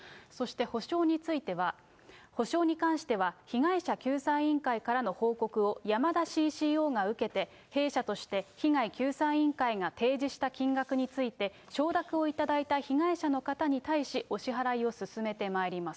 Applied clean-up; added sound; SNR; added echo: none; none; none; none.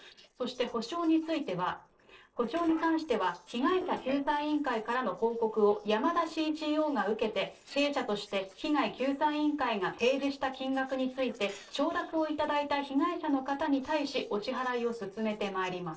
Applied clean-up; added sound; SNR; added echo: neural separator model SepFormer DNS4.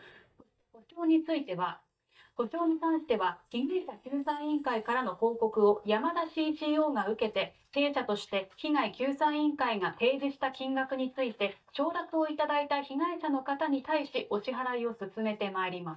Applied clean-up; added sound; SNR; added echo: neural mask model DeepFilterNet 3.